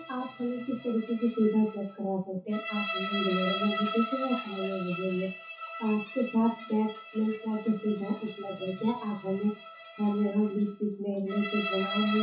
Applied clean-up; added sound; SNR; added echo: classical method WPE with log-MMSE.